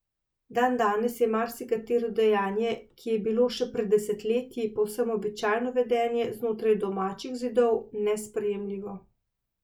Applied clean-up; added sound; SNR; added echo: none; none; none; none.